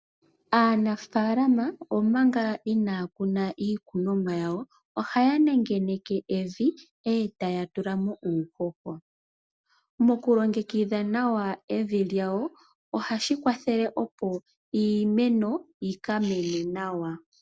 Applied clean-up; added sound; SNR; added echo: none; none; none; none.